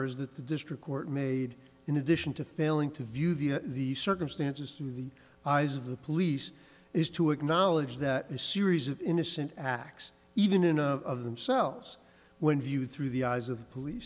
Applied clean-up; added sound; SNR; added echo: none; none; none; none.